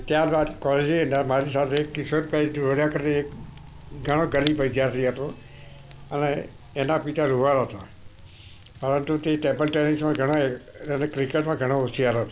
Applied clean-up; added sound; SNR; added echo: none; Fire / Rain; 16 dB; none.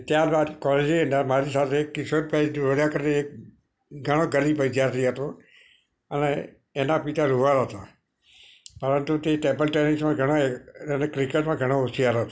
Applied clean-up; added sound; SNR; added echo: none; none; none; none.